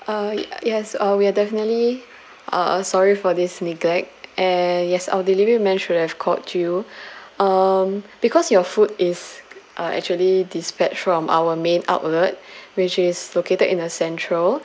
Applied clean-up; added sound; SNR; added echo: none; none; none; none.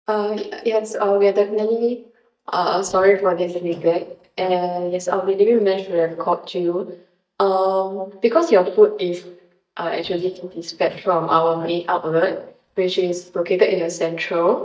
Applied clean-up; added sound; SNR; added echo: neural mask model DeepFilterNet 3.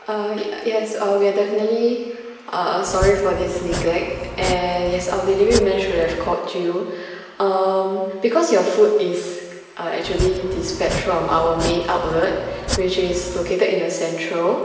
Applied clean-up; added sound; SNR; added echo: none; Domestic sounds, home sounds; 8 dB; reverberation time 1.2 s.